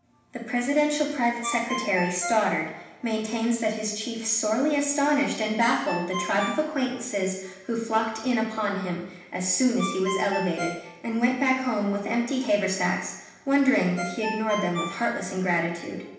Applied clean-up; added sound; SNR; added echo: none; Ringtone; 13 dB; reverberation time 0.9 s.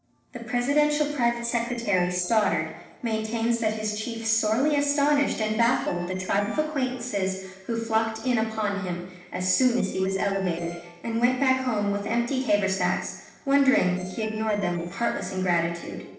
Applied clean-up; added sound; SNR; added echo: neural separator model SepFormer DNS4.